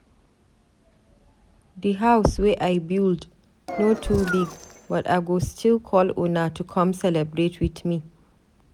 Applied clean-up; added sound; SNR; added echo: none; Engine + Bass drum; 10 dB; none.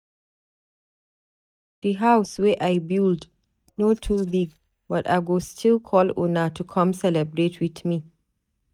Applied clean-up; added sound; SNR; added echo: neural mask model DeepFilterNet 3.